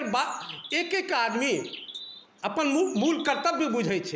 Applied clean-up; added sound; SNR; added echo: none; Bird; 16 dB; none.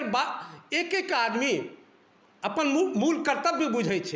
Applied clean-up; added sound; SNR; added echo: none; none; none; none.